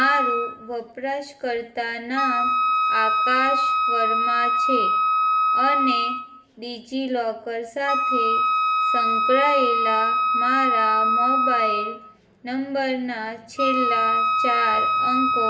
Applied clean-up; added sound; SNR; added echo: none; Wind instrument, woodwind instrument; -5 dB; reverberation time 0.6 s.